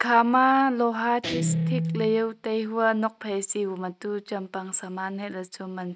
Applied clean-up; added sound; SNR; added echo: neural mask model RNNoise.